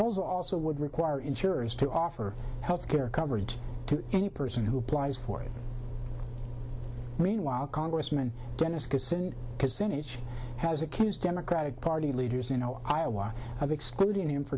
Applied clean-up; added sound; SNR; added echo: none; none; none; none.